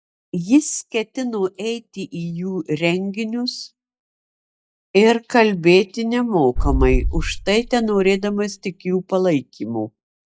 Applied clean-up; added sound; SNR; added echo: classical method log-MMSE.